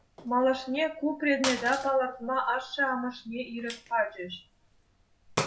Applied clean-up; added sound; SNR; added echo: none; Gunshot, gunfire; 11 dB; reverberation time 0.3 s.